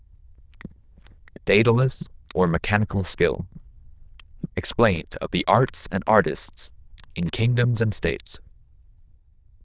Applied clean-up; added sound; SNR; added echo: neural diffusion model UNIVERSE++.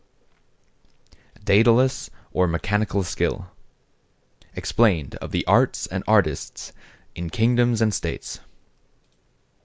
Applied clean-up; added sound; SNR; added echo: none; none; none; none.